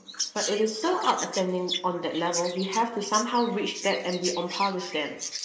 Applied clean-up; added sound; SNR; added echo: neural mask model Resemble Enhance denoiser.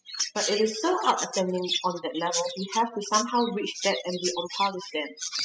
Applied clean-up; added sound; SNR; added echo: classical method spectral subtraction.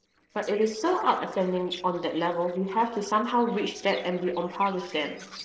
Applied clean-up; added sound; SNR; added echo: neural separator model SepFormer DNS4.